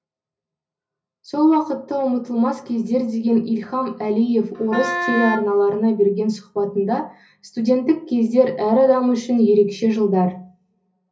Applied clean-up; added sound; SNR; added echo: none; Wind instrument, woodwind instrument; 6 dB; reverberation time 0.4 s.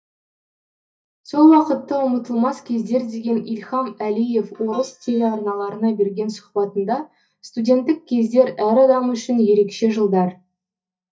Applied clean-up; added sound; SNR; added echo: neural mask model DeepFilterNet 3.